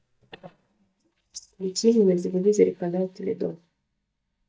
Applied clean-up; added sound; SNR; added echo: neural mask model DeepFilterNet 3.